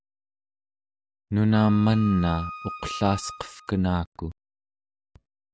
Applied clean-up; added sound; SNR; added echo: none; Wind instrument, woodwind instrument; 12 dB; none.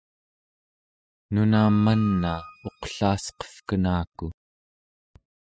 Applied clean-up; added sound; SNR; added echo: classical method spectral subtraction.